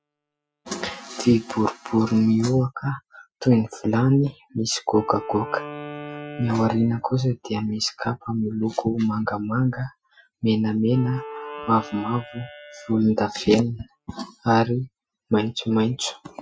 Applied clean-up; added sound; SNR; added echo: classical method Wiener filter.